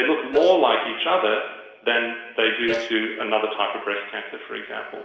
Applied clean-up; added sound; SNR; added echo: neural separator model SepFormer DNS4.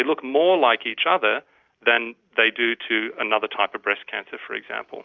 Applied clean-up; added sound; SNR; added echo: none; none; none; none.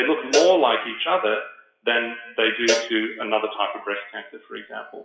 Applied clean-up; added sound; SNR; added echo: classical method WPE with log-MMSE.